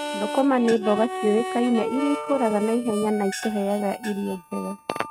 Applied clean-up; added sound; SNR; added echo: neural mask model RNNoise.